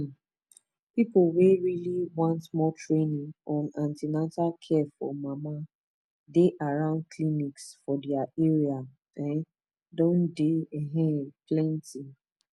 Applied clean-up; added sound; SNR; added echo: none; none; none; none.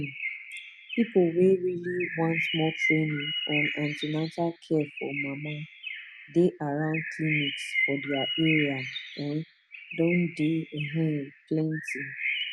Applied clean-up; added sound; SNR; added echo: none; Bird; 6 dB; none.